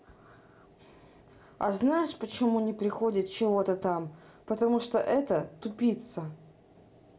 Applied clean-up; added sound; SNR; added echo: none; none; none; none.